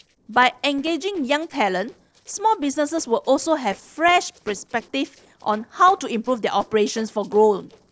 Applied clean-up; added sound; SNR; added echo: neural separator model SepFormer DNS4.